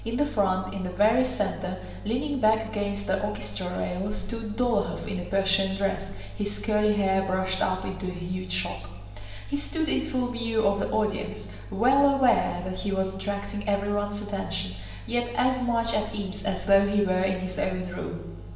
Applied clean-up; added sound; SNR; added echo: none; none; none; reverberation time 1.0 s.